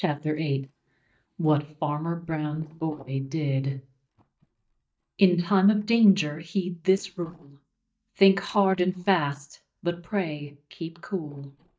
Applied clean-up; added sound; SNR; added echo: neural mask model DeepFilterNet 3.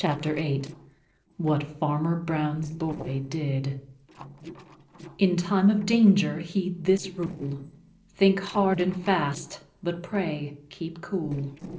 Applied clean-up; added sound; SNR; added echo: neural separator model SepFormer DNS4.